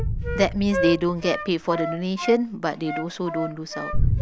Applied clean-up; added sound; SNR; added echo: none; Wind instrument, woodwind instrument + Boom; 2 dB; none.